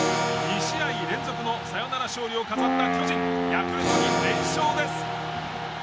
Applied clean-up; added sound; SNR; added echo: none; Electric guitar / Acoustic guitar + Wind instrument, woodwind instrument; -3 dB; none.